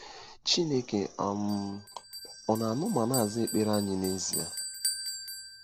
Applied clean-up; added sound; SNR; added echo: none; Bell; 9 dB; none.